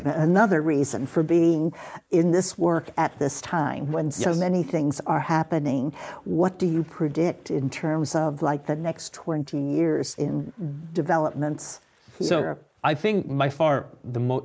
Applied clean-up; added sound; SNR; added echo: neural mask model Resemble Enhance denoiser.